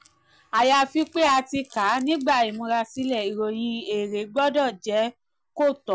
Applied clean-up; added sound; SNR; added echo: none; none; none; none.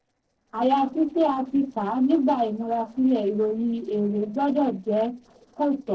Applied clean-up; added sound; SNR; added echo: neural separator model SepFormer DNS4.